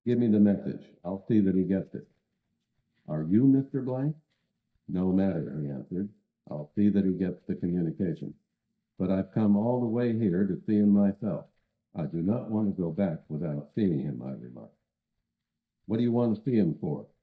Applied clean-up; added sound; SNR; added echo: neural mask model DeepFilterNet 3.